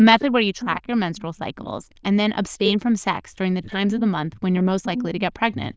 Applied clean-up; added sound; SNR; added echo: neural diffusion model UNIVERSE++.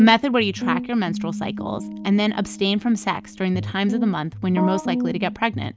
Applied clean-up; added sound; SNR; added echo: none; none; none; none.